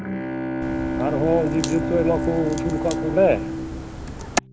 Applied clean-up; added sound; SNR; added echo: none; Crack + Bowed string instrument; 1 dB; none.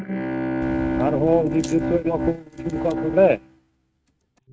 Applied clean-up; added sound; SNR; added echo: neural mask model RNNoise.